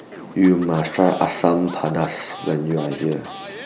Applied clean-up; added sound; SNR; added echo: none; Scratching (performance technique); 17 dB; none.